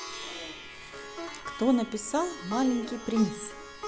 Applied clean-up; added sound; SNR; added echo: none; Plucked string instrument; 10 dB; none.